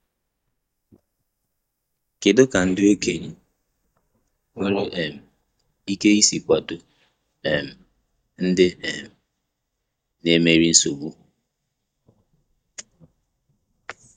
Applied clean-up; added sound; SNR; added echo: neural mask model DeepFilterNet 3.